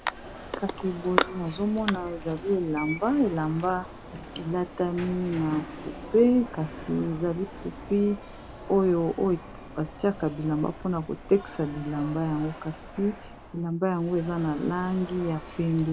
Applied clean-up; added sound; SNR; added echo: none; Alarm; 13 dB; none.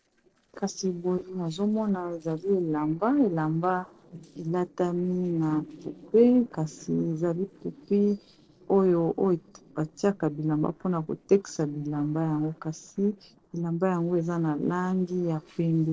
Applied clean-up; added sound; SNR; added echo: neural separator model SepFormer DNS4.